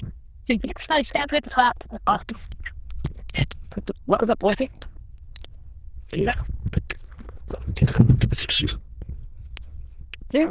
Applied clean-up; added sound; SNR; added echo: neural diffusion model UNIVERSE++.